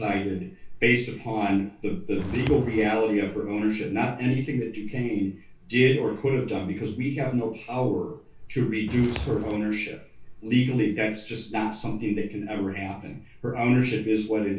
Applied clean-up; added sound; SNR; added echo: none; Walk, footsteps; 8 dB; reverberation time 0.2 s.